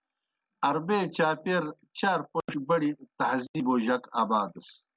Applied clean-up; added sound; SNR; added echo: none; none; none; none.